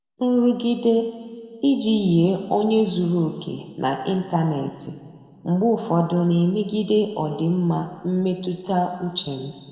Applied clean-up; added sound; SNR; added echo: none; none; none; reverberation time 1.9 s.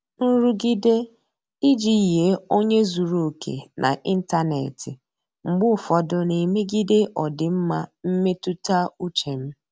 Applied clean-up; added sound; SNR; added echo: none; none; none; none.